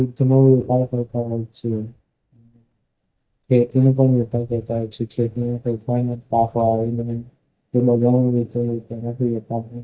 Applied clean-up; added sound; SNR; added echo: neural mask model DeepFilterNet 3.